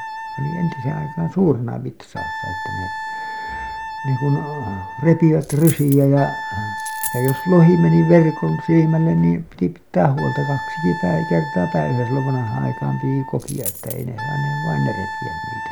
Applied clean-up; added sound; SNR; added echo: none; Coin (dropping) + Wind instrument, woodwind instrument; 10 dB; none.